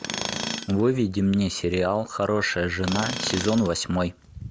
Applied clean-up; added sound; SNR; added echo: none; Tools; 10 dB; none.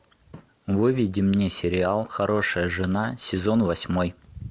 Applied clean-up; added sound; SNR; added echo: none; none; none; none.